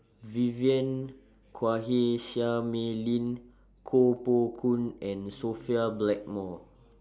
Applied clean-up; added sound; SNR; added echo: none; none; none; none.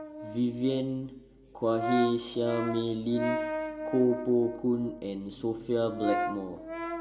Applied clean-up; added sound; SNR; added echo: none; Brass instrument; 6 dB; reverberation time 2.6 s.